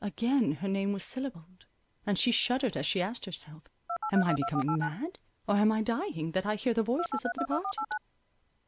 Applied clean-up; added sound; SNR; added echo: none; Telephone; 3 dB; none.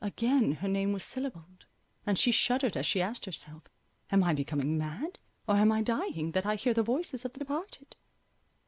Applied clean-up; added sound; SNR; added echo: none; none; none; none.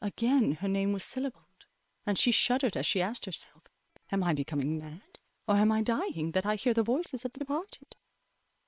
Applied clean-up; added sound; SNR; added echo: neural separator model SepFormer WHAM!.